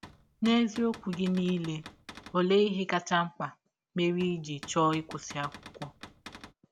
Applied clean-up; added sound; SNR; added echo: none; Cupboard open or close / Door; 18 dB; none.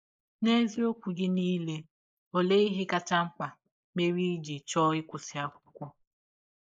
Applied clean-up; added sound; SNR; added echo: neural mask model Resemble Enhance denoiser.